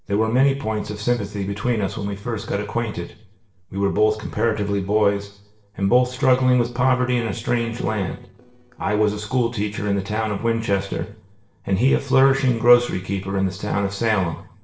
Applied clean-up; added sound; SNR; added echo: neural separator model SepFormer DNS4.